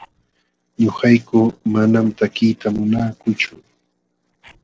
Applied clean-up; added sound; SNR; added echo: neural separator model SepFormer DNS4.